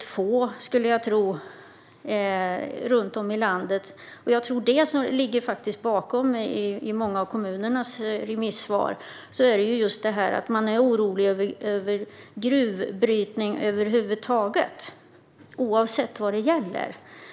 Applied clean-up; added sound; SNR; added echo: none; none; none; none.